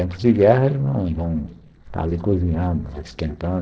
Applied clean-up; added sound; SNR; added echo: neural separator model SepFormer DNS4.